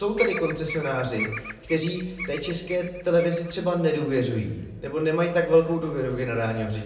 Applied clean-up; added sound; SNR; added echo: none; Bird vocalization, bird call, bird song; 12 dB; reverberation time 0.9 s.